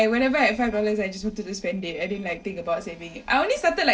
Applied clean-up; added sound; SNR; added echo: neural separator model SepFormer DNS4.